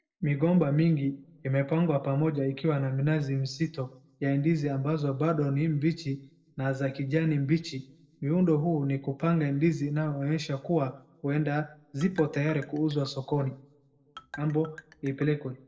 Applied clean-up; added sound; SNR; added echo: neural separator model SepFormer DNS4.